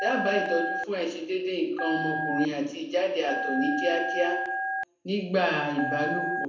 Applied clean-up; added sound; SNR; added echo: none; Telephone; 4 dB; reverberation time 0.7 s.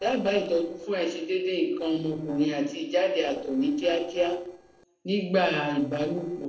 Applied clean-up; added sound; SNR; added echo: neural separator model SepFormer DNS4.